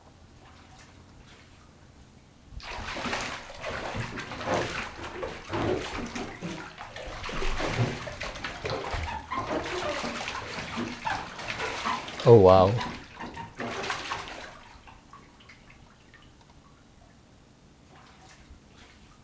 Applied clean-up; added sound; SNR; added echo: none; Bathtub (filling or washing); 4 dB; none.